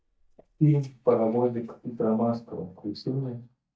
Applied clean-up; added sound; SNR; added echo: neural mask model DeepFilterNet 3.